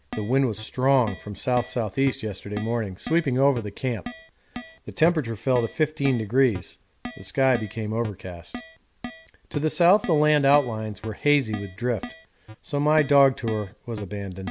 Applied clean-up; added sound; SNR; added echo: none; Keyboard (musical); 15 dB; none.